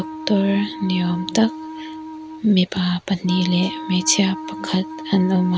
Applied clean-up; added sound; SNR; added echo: none; Wind instrument, woodwind instrument; 12 dB; none.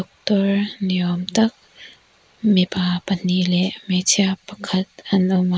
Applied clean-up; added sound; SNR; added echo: neural mask model Resemble Enhance denoiser.